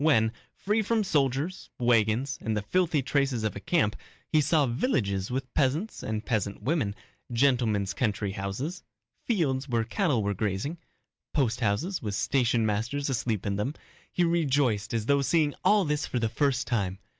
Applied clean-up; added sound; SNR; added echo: none; none; none; none.